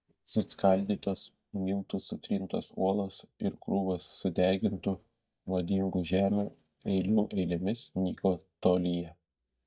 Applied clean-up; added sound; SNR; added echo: neural mask model DeepFilterNet 3.